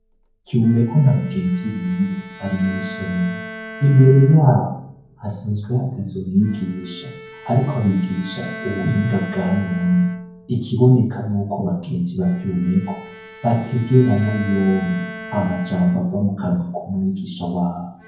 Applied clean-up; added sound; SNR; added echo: none; Bowed string instrument; 18 dB; reverberation time 0.9 s.